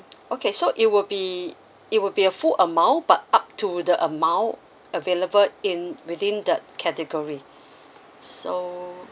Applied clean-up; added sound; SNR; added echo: none; none; none; none.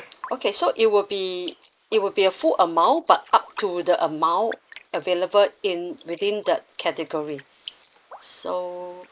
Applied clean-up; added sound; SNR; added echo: neural mask model Resemble Enhance denoiser.